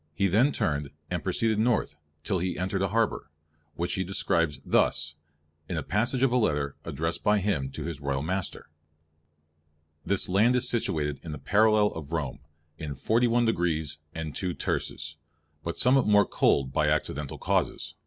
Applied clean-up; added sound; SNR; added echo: none; none; none; none.